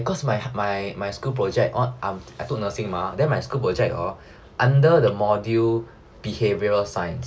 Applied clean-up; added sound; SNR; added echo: none; none; none; none.